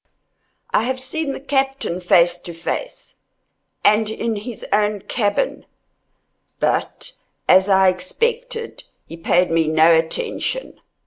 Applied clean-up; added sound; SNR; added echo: none; none; none; none.